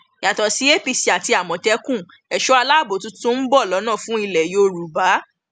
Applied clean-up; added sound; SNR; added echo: none; none; none; none.